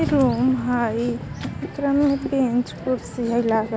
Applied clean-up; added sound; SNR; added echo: none; none; none; none.